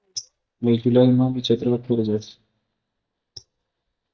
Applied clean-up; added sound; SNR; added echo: neural mask model DeepFilterNet 3.